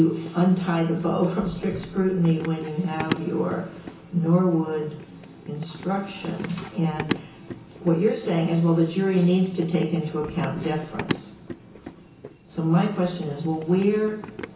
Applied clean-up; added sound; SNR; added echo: none; Run; 14 dB; reverberation time 0.7 s.